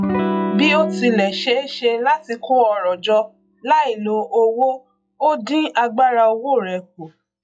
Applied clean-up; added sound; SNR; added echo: classical method log-MMSE.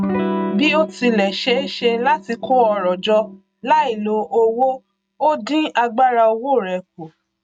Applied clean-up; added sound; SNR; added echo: neural mask model RNNoise.